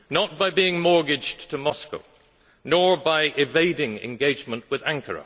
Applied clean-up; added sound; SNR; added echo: none; none; none; none.